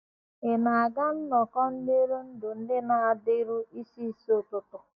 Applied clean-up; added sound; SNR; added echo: none; none; none; none.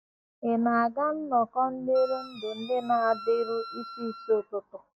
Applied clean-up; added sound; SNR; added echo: none; Wind instrument, woodwind instrument; 14 dB; none.